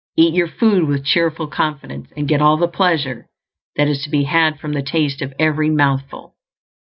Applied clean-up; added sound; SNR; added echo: none; none; none; none.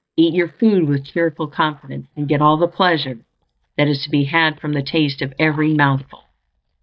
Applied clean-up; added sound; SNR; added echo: neural mask model DeepFilterNet 3.